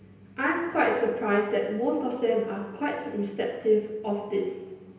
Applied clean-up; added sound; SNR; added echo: none; none; none; reverberation time 0.9 s.